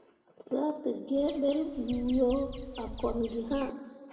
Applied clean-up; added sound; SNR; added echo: none; Bird vocalization, bird call, bird song; 12 dB; reverberation time 1.6 s.